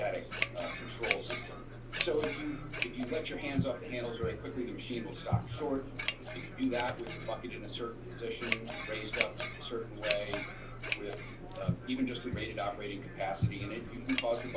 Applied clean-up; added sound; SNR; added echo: none; Scissors; -4 dB; reverberation time 0.3 s.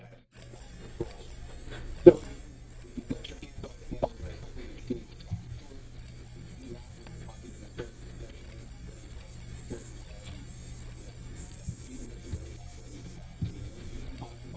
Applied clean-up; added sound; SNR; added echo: neural mask model DeepFilterNet 3.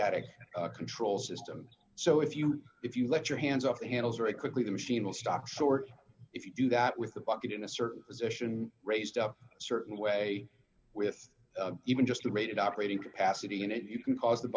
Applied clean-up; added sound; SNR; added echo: none; none; none; none.